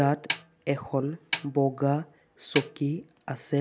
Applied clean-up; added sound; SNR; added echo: none; Snare drum; 8 dB; none.